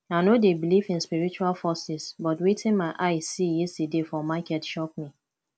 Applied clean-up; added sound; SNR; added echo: none; none; none; none.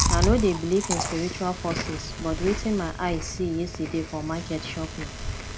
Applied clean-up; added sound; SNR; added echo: none; Chewing, mastication; 1 dB; none.